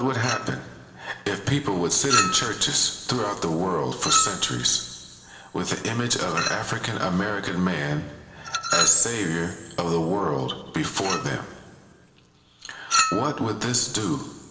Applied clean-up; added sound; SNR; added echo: none; Chink, clink; 6 dB; reverberation time 2.0 s.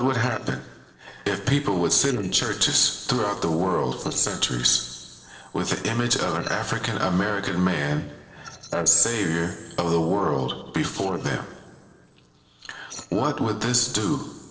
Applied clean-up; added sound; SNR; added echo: neural separator model SepFormer DNS4.